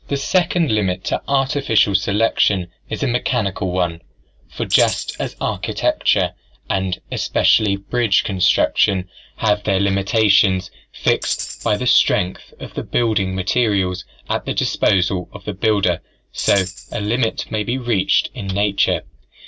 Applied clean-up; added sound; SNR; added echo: none; Tambourine; 12 dB; none.